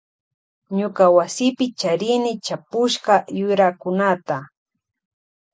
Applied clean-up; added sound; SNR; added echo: none; none; none; none.